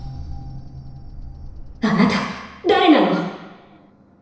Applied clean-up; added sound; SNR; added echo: none; Bird; 17 dB; reverberation time 1.0 s.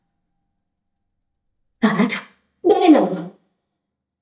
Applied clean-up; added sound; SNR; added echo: neural mask model DeepFilterNet 3.